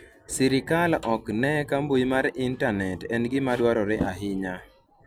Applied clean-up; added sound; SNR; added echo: none; none; none; none.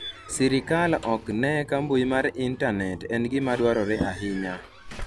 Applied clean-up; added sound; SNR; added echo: none; Squeak / Slam / Alarm / Wood; 17 dB; none.